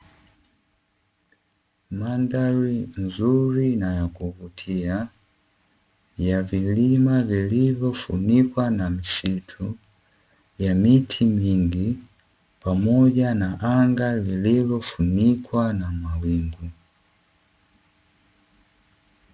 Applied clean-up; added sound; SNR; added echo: none; none; none; none.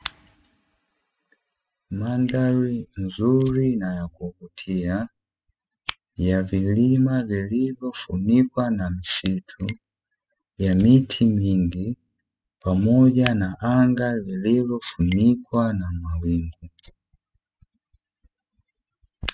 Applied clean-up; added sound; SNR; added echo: classical method spectral subtraction.